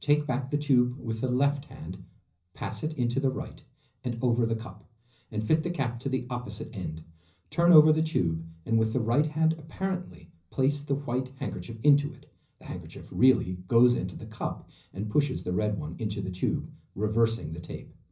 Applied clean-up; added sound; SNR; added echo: none; none; none; reverberation time 0.5 s.